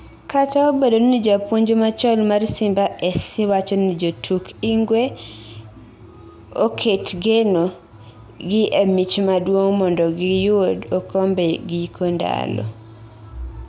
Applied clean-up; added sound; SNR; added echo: none; none; none; none.